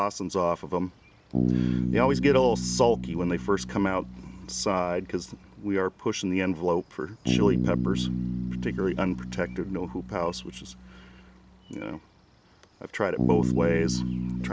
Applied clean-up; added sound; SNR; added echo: none; Bass guitar; 2 dB; none.